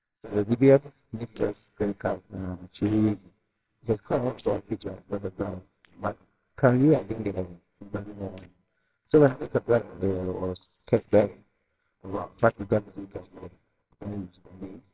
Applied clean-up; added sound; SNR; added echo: neural separator model SepFormer WHAMR!.